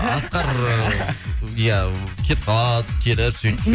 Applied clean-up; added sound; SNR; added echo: none; none; none; none.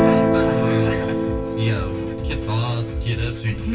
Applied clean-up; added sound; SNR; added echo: none; Guitar; -3 dB; reverberation time 0.2 s.